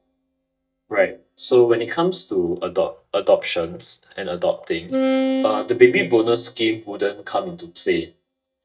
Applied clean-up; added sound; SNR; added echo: neural mask model DeepFilterNet 3.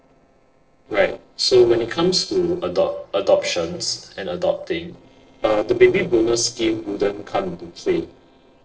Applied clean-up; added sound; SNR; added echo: neural separator model SepFormer DNS4.